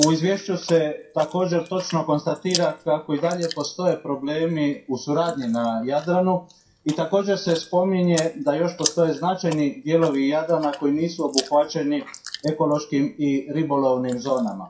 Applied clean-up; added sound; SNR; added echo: classical method WPE with log-MMSE.